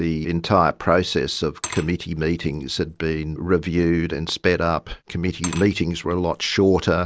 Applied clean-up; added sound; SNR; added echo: none; Glass / Liquid; 19 dB; none.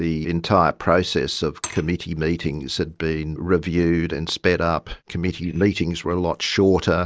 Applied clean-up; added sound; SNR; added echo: neural mask model DeepFilterNet 3.